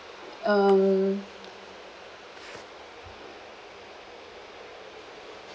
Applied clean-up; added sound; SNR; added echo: none; none; none; none.